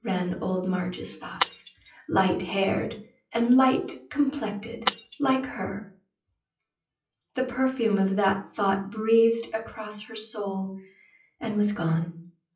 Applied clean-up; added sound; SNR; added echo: classical method WPE with log-MMSE.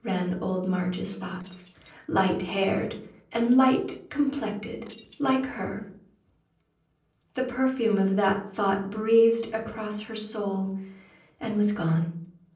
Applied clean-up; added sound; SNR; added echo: neural separator model SepFormer DNS4.